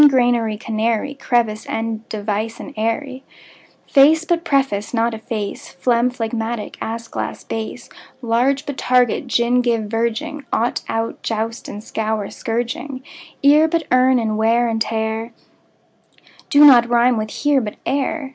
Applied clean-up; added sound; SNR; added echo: none; none; none; none.